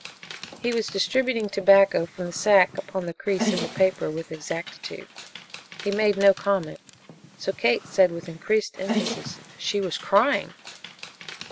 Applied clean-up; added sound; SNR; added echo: none; Dog; 11 dB; none.